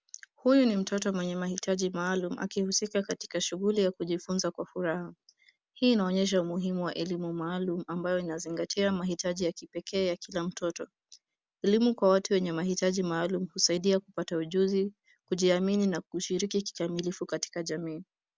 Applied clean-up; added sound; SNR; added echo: none; none; none; none.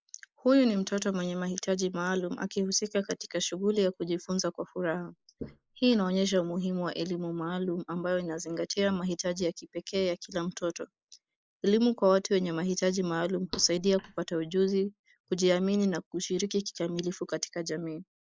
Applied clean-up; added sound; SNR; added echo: neural mask model Resemble Enhance denoiser.